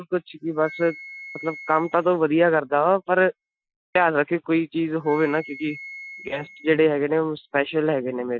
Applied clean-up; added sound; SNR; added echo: classical method Wiener filter.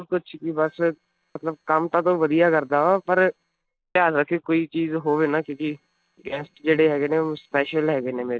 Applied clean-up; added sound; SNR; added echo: neural separator model SepFormer DNS4.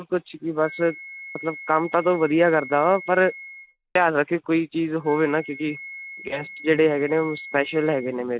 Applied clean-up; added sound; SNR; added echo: none; Wind instrument, woodwind instrument; 17 dB; none.